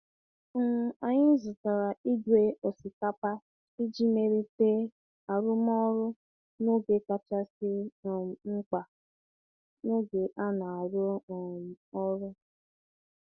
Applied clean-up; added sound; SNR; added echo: none; none; none; none.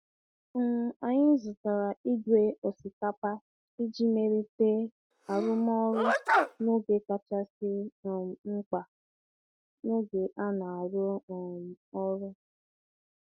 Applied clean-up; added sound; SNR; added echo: neural mask model RNNoise.